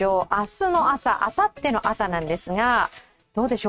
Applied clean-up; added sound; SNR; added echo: neural mask model RNNoise.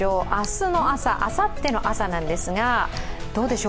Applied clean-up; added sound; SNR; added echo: none; Tick; 6 dB; none.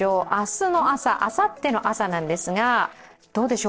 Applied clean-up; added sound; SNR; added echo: neural separator model SepFormer DNS4.